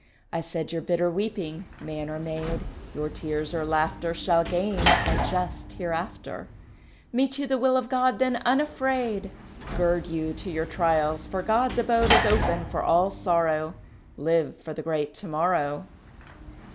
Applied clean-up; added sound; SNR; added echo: none; Sliding door / Slam; 6 dB; none.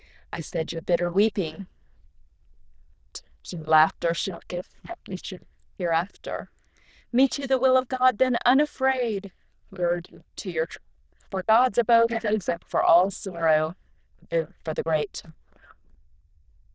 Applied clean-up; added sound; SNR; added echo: neural diffusion model UNIVERSE++.